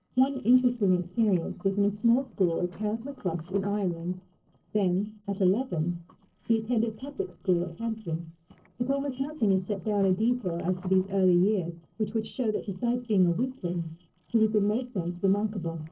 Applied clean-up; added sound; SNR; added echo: neural separator model SepFormer DNS4.